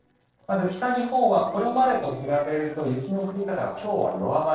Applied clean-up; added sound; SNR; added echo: neural separator model SepFormer DNS4.